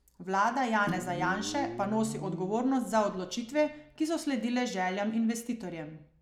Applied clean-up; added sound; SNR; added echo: none; Guitar; 10 dB; none.